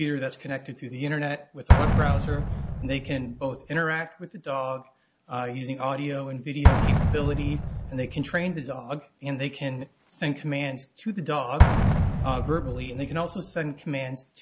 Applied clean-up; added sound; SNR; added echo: none; Explosion; -3 dB; none.